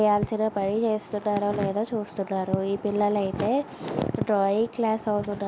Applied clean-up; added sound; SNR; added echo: none; none; none; none.